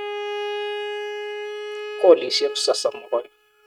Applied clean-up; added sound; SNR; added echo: neural mask model RNNoise.